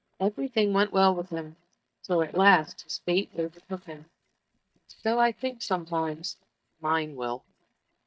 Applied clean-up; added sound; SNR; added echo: neural mask model DeepFilterNet 3.